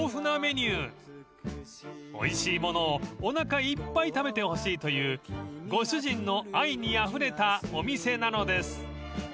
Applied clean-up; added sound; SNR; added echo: none; none; none; none.